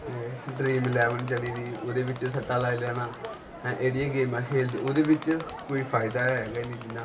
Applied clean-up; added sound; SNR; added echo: none; Crowd; 12 dB; reverberation time 0.6 s.